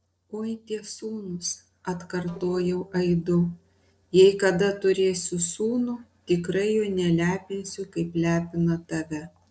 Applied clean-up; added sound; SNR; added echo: neural separator model SepFormer DNS4.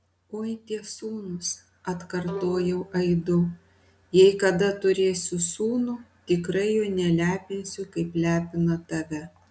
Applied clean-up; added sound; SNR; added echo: none; Bowed string instrument; 17 dB; none.